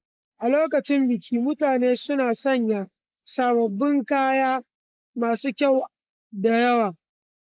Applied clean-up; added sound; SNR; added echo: neural mask model Resemble Enhance denoiser.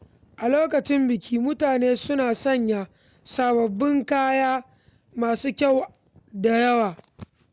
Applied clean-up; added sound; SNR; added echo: none; none; none; none.